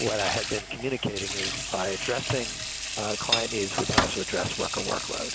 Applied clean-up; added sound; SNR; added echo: none; Sink (filling or washing) / Water tap, faucet; 0 dB; none.